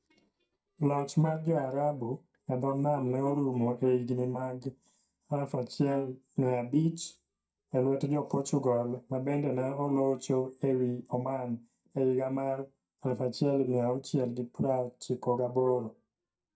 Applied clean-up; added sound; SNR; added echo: neural mask model DeepFilterNet 3.